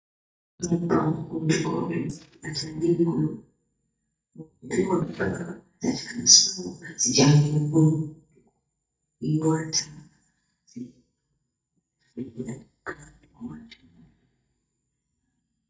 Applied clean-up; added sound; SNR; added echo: neural mask model DeepFilterNet 3.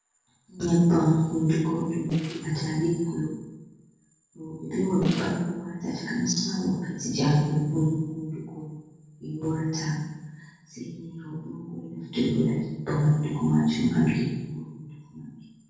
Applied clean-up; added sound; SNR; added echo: neural separator model SepFormer DNS4.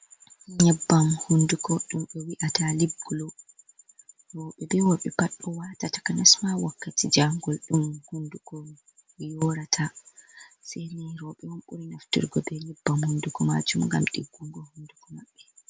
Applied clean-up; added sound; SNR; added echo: none; none; none; none.